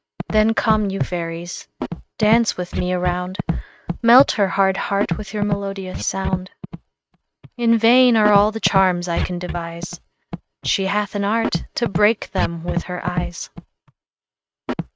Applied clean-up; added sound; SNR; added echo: neural mask model RNNoise.